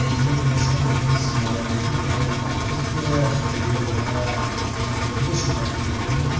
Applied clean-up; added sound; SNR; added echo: none; Engine; 1 dB; reverberation time 1.2 s.